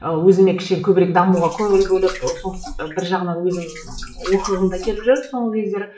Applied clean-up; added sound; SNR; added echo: classical method WPE with log-MMSE.